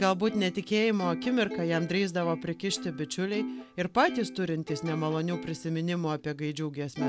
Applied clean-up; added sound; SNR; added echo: none; Plucked string instrument; 11 dB; none.